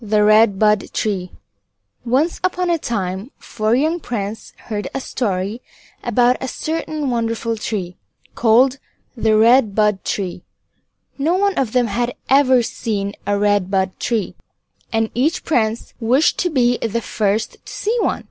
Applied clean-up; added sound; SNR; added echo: none; none; none; none.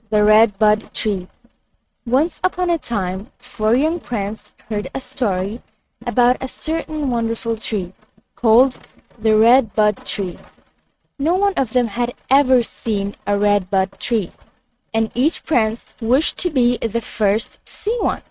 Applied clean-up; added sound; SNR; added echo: neural mask model RNNoise.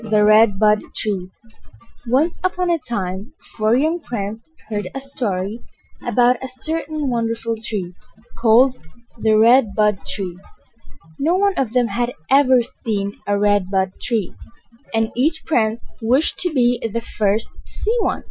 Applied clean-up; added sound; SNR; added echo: classical method Wiener filter.